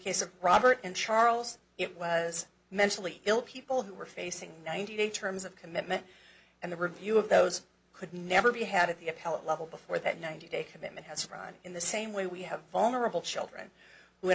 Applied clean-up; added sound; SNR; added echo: none; none; none; none.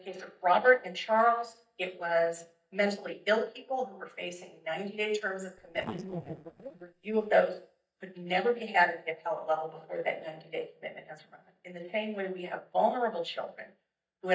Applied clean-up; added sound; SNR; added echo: neural mask model DeepFilterNet 3.